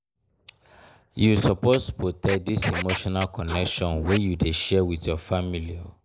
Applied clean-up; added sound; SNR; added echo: neural mask model Resemble Enhance denoiser.